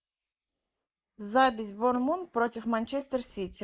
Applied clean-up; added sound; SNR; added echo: neural mask model Resemble Enhance denoiser.